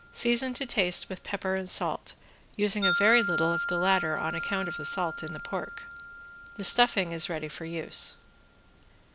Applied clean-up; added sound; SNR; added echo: none; Wind chime; 7 dB; none.